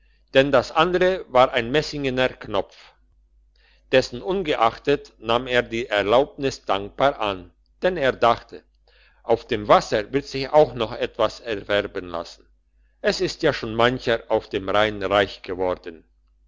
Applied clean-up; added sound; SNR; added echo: none; none; none; none.